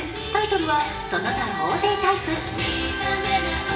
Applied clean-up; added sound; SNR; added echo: none; none; none; reverberation time 0.7 s.